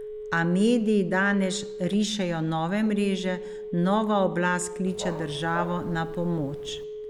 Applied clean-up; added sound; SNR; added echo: none; Telephone + Dog; 10 dB; none.